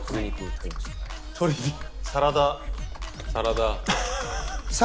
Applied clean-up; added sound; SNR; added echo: none; Computer keyboard; 5 dB; none.